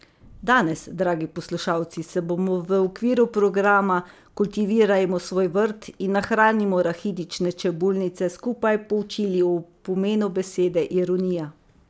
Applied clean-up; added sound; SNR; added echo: none; none; none; none.